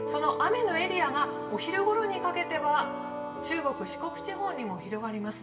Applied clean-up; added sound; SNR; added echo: none; Wind instrument, woodwind instrument; 11 dB; reverberation time 2.8 s.